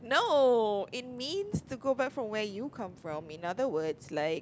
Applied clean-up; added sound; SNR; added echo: none; none; none; none.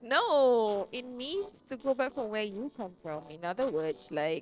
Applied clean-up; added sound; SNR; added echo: neural separator model SepFormer DNS4.